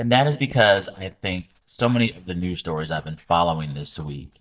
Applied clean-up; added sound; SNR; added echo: neural mask model DeepFilterNet 3.